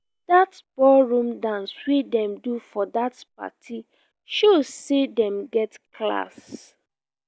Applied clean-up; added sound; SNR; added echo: none; none; none; none.